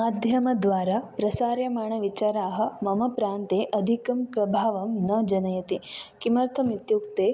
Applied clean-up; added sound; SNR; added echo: none; none; none; none.